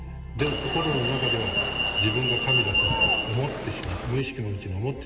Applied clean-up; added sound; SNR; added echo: none; Alarm; -2 dB; reverberation time 1.9 s.